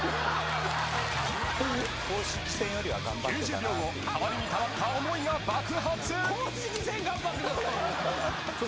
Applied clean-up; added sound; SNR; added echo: none; Toilet flush; 16 dB; none.